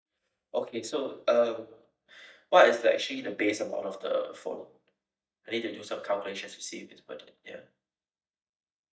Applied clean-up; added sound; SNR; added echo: neural mask model DeepFilterNet 3.